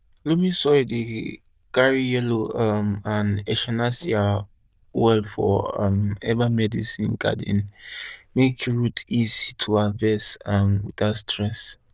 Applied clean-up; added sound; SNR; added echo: neural diffusion model UNIVERSE++.